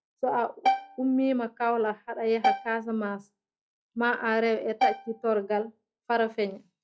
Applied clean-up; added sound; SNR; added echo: classical method log-MMSE.